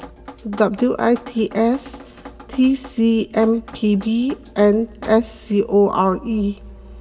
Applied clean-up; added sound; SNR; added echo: none; Drip; 19 dB; reverberation time 1.2 s.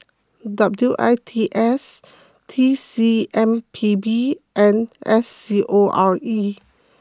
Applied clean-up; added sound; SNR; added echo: none; none; none; none.